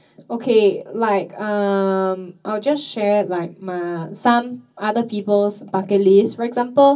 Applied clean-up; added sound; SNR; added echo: none; none; none; reverberation time 0.4 s.